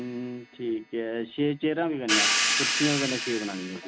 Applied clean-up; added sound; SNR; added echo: none; Hi-hat; 0 dB; none.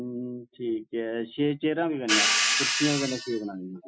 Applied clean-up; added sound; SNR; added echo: classical method Wiener filter.